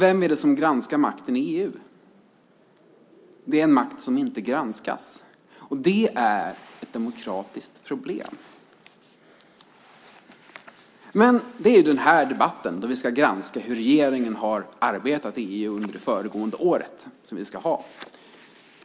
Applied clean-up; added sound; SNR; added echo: none; none; none; none.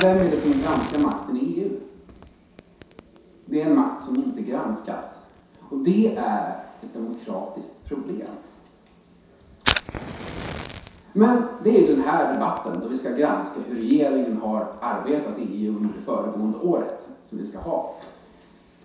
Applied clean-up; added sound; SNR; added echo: none; Fire; 14 dB; reverberation time 0.7 s.